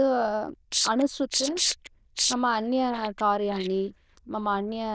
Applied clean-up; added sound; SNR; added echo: neural diffusion model UNIVERSE++.